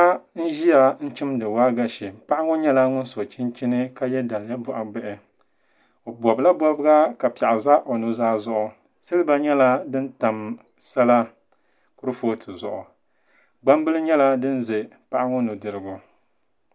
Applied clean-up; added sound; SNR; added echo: none; none; none; none.